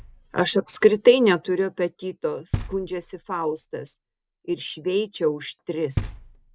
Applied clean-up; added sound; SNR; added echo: none; Knock; 13 dB; none.